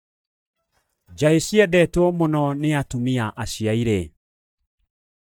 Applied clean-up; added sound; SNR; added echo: neural mask model DeepFilterNet 3.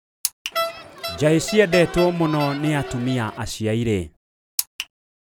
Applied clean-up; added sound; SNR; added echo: none; Crowd; 7 dB; none.